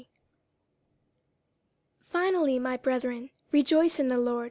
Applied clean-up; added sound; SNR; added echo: none; none; none; none.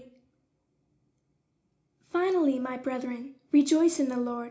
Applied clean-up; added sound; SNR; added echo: none; none; none; reverberation time 0.4 s.